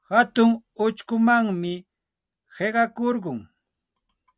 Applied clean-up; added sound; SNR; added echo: none; none; none; none.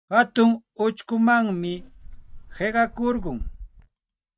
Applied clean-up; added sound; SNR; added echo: neural mask model DeepFilterNet 3.